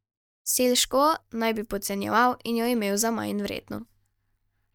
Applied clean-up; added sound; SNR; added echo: neural mask model DeepFilterNet 3.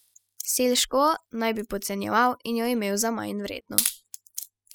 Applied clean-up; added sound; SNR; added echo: classical method spectral subtraction.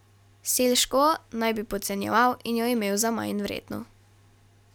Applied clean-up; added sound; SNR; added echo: none; none; none; none.